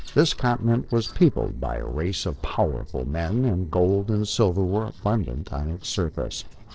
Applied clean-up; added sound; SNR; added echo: neural separator model SepFormer DNS4.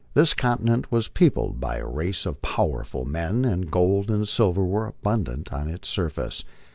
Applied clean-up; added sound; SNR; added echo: none; none; none; none.